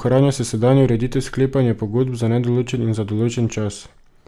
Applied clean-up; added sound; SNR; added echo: none; none; none; none.